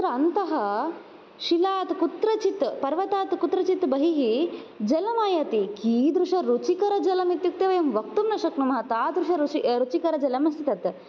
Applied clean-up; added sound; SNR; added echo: none; none; none; none.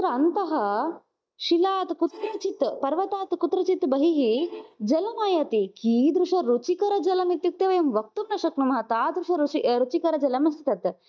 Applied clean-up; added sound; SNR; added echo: neural mask model DeepFilterNet 3.